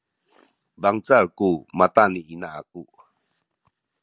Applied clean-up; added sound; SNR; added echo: none; none; none; none.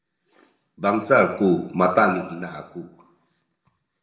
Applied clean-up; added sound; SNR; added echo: none; none; none; reverberation time 0.7 s.